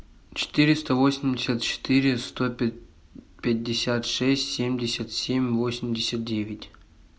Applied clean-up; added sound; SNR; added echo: none; none; none; none.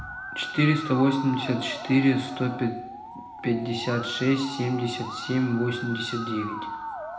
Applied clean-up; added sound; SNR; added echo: none; Musical instrument; 10 dB; reverberation time 0.9 s.